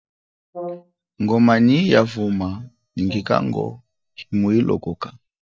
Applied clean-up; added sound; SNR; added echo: neural mask model DeepFilterNet 3.